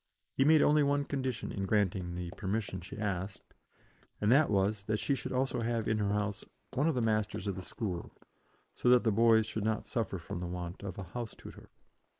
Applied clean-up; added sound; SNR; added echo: neural mask model Resemble Enhance denoiser.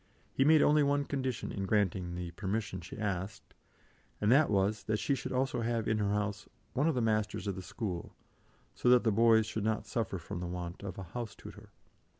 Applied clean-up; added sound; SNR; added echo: none; none; none; none.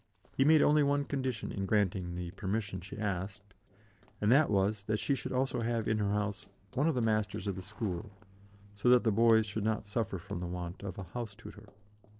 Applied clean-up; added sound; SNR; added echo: neural separator model SepFormer DNS4.